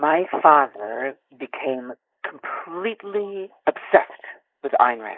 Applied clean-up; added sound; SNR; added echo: neural mask model Resemble Enhance denoiser.